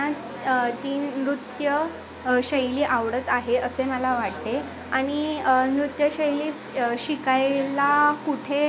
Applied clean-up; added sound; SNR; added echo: none; none; none; none.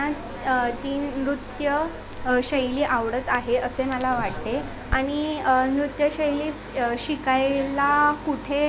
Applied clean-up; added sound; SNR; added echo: none; Crackle; 14 dB; none.